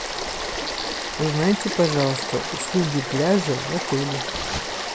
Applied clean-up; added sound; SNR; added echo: none; Stream / Frog; 4 dB; none.